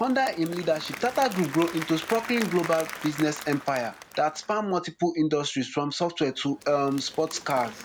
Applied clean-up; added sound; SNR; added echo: none; Applause / Crowd; 14 dB; none.